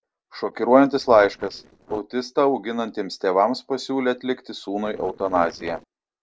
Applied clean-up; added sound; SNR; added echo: neural separator model SepFormer DNS4.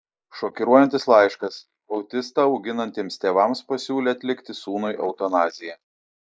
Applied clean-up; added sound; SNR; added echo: neural mask model Resemble Enhance denoiser.